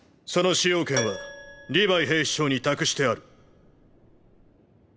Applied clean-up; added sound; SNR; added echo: none; Keyboard (musical); 13 dB; none.